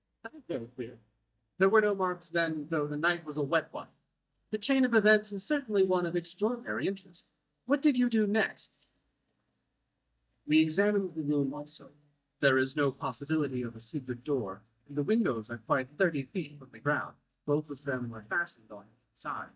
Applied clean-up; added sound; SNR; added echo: neural mask model DeepFilterNet 3.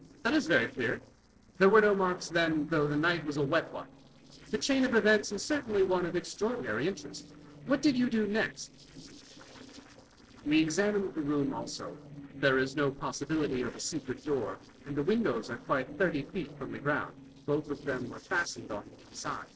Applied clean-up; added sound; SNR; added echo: neural separator model SepFormer DNS4.